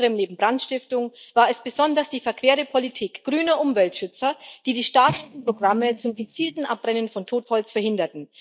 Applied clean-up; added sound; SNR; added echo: neural mask model DeepFilterNet 3.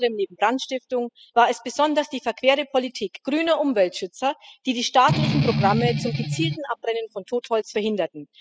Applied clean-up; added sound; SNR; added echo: classical method spectral subtraction.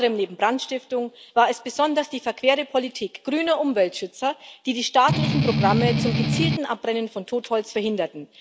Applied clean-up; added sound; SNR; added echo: none; Strum; -2 dB; none.